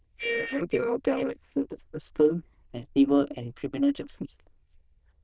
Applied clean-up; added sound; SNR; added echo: neural diffusion model UNIVERSE++.